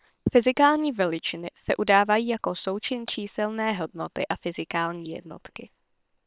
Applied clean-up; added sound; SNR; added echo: neural separator model SepFormer WHAM!.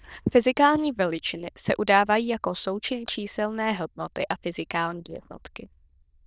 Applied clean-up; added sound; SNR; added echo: neural diffusion model UNIVERSE++.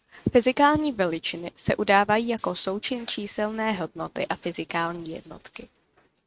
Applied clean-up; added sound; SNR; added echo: neural mask model RNNoise.